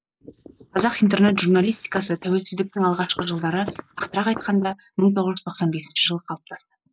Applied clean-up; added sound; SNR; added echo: neural mask model Resemble Enhance denoiser.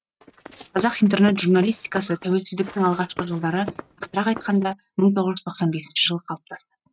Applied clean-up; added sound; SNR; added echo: neural mask model RNNoise.